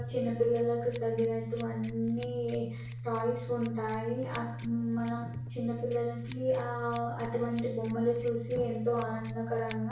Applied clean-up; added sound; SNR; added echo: none; Scissors; 7 dB; reverberation time 0.6 s.